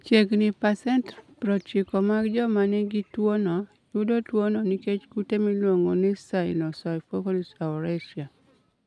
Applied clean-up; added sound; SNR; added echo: none; none; none; none.